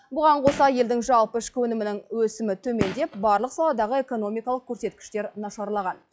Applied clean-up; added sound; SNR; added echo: classical method log-MMSE.